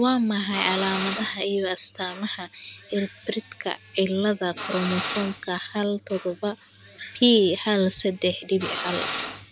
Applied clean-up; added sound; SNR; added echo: none; Drill; 11 dB; none.